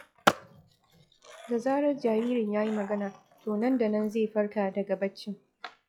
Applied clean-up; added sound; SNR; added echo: classical method log-MMSE.